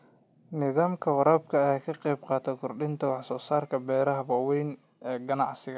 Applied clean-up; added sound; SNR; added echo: none; none; none; none.